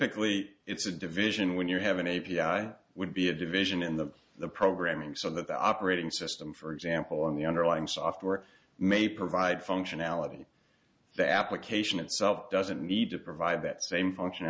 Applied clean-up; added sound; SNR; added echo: none; none; none; none.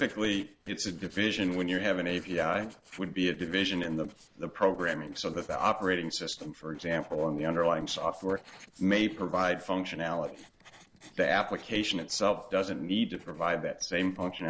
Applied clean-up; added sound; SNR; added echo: neural separator model SepFormer DNS4.